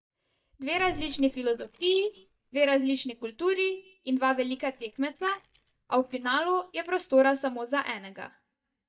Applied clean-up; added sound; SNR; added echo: neural mask model DeepFilterNet 3.